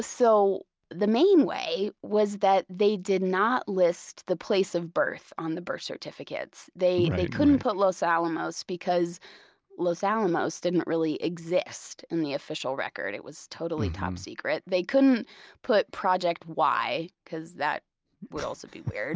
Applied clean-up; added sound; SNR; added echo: none; none; none; none.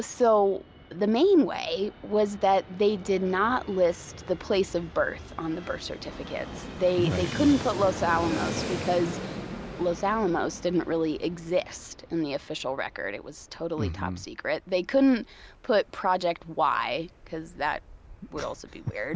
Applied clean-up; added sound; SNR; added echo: none; Fixed-wing aircraft, airplane; 13 dB; none.